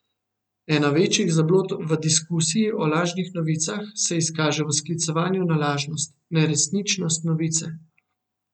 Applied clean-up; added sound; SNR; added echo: none; none; none; none.